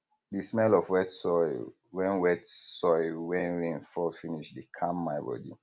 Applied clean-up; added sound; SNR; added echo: none; none; none; none.